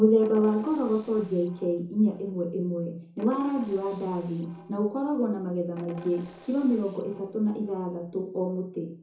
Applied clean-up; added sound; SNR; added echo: none; Percussion; 17 dB; reverberation time 0.6 s.